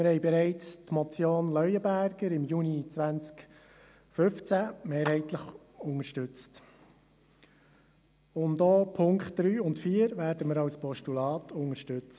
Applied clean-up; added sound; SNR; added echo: none; Clapping; 16 dB; none.